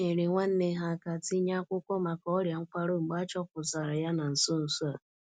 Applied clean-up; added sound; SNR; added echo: none; none; none; none.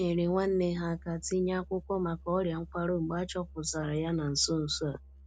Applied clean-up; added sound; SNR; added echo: none; Musical instrument; 19 dB; none.